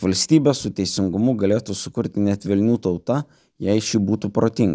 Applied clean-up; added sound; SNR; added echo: none; none; none; none.